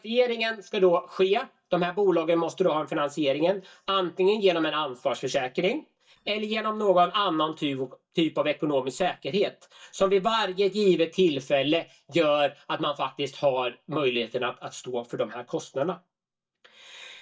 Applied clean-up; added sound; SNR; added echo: neural mask model DeepFilterNet 3.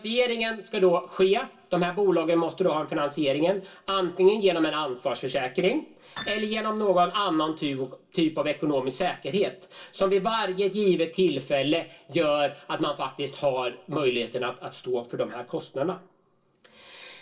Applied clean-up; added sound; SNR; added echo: neural separator model SepFormer DNS4.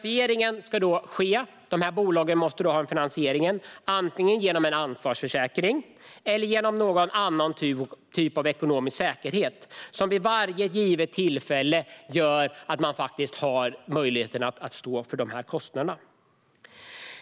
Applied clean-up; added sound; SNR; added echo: none; none; none; none.